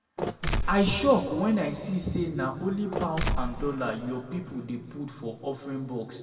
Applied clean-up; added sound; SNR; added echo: none; Mechanisms; 5 dB; reverberation time 1.6 s.